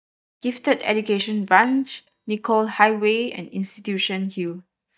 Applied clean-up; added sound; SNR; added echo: neural mask model DeepFilterNet 3.